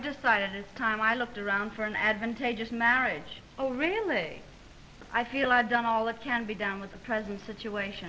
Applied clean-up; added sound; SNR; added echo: none; none; none; none.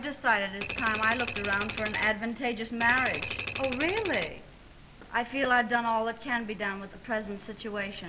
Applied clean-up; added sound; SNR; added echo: none; Typewriter; 6 dB; none.